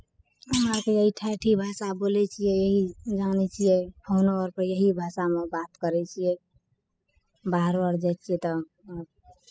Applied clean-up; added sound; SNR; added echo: classical method spectral subtraction.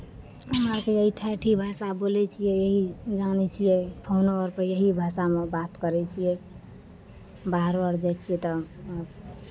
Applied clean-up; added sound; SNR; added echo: none; Thump, thud; 11 dB; none.